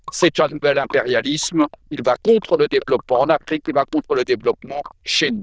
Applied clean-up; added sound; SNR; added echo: neural diffusion model UNIVERSE++.